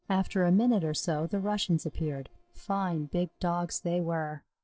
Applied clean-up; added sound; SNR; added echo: neural separator model SepFormer DNS4.